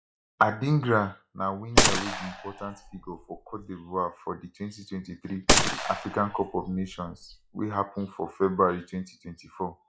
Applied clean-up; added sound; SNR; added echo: classical method log-MMSE.